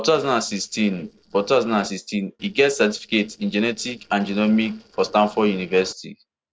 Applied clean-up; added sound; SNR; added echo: neural separator model SepFormer DNS4.